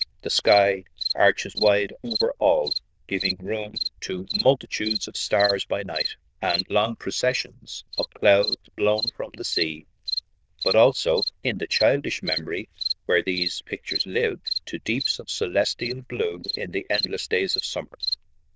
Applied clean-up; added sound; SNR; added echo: neural diffusion model UNIVERSE++.